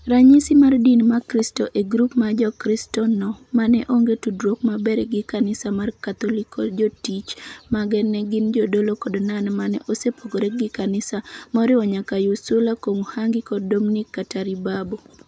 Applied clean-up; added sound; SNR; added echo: none; none; none; none.